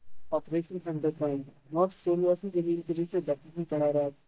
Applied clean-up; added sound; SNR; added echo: neural mask model DeepFilterNet 3.